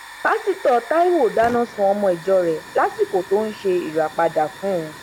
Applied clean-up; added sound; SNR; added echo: none; Hiss / Fire; 17 dB; none.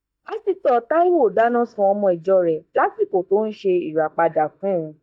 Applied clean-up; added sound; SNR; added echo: neural mask model DeepFilterNet 3.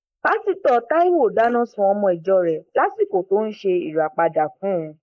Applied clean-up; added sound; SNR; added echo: neural mask model Resemble Enhance denoiser.